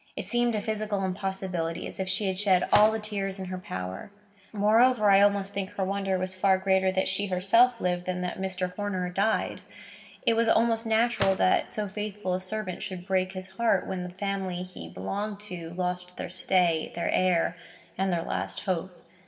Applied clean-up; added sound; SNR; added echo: none; Gunshot, gunfire; 16 dB; reverberation time 2.8 s.